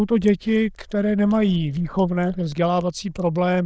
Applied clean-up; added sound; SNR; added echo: neural diffusion model UNIVERSE++.